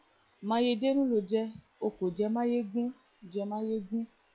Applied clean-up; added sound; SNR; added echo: classical method log-MMSE.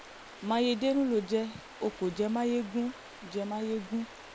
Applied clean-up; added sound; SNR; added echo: none; Stream; 17 dB; none.